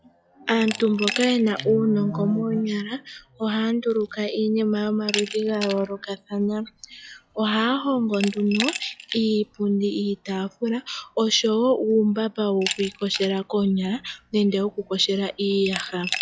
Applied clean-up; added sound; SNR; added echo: classical method log-MMSE.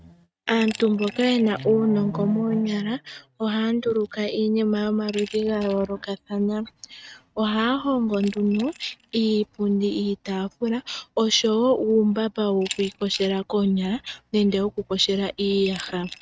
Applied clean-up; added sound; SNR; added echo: neural mask model RNNoise.